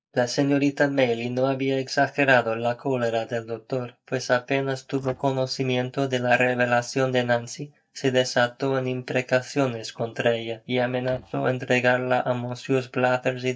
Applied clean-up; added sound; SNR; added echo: neural mask model DeepFilterNet 3.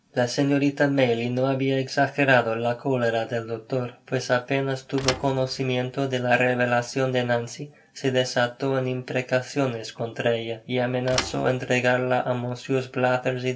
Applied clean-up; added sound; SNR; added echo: none; Thump, thud; 14 dB; reverberation time 0.2 s.